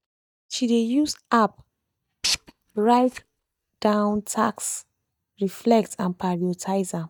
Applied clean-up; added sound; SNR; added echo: neural mask model DeepFilterNet 3.